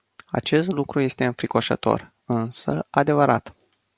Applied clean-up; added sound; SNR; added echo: none; none; none; none.